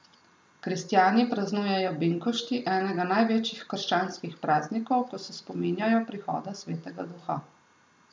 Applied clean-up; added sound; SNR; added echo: none; none; none; none.